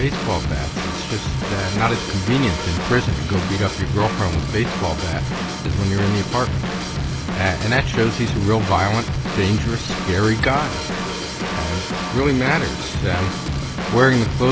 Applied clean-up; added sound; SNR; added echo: none; Drum / Drum kit; 3 dB; none.